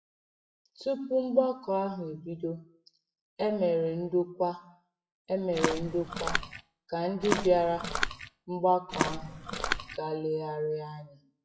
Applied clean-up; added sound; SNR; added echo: classical method WPE with log-MMSE.